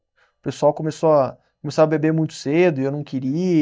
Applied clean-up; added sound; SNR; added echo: neural mask model DeepFilterNet 3.